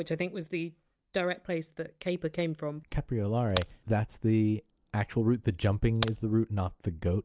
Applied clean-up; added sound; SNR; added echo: none; Crack; 7 dB; none.